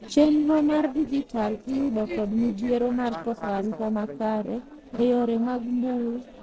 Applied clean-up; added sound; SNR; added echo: neural separator model SepFormer DNS4.